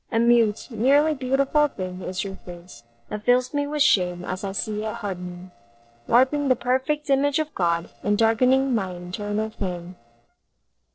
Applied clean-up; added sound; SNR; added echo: neural separator model SepFormer DNS4.